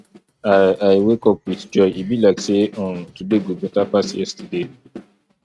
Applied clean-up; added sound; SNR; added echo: neural mask model RNNoise.